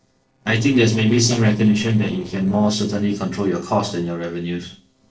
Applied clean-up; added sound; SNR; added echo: neural separator model SepFormer DNS4.